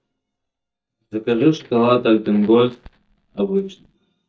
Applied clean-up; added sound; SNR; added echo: neural mask model DeepFilterNet 3.